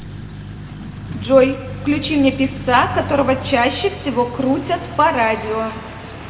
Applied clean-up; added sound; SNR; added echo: none; Truck; 11 dB; reverberation time 1.7 s.